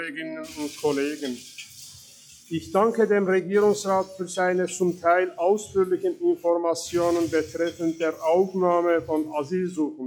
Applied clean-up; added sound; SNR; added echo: classical method log-MMSE.